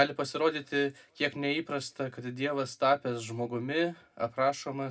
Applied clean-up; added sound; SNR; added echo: none; none; none; reverberation time 0.2 s.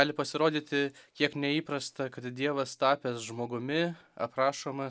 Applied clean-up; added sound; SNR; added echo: none; none; none; none.